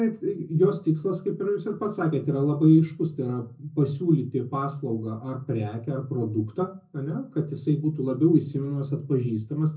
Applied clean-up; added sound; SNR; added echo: none; none; none; reverberation time 0.4 s.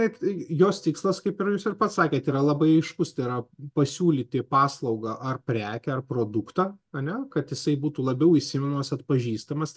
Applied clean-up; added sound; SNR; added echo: none; none; none; none.